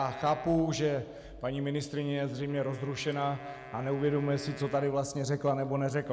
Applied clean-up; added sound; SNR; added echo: none; Wind instrument, woodwind instrument; 19 dB; none.